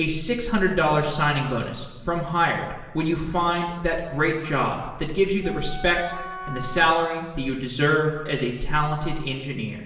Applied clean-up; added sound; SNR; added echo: none; Wind instrument, woodwind instrument; 13 dB; reverberation time 1.0 s.